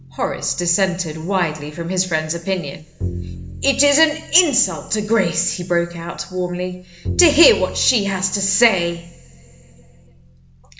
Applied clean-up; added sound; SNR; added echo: none; Bowed string instrument; 13 dB; reverberation time 1.9 s.